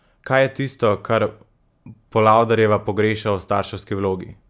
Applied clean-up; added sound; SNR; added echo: none; none; none; none.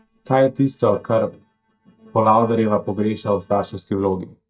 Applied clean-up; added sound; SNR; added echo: neural mask model DeepFilterNet 3.